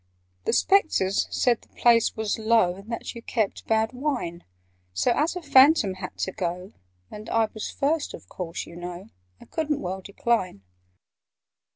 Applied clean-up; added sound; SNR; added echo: none; none; none; none.